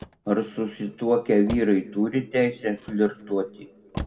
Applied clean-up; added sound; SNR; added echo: none; Motor vehicle (road); 16 dB; reverberation time 0.2 s.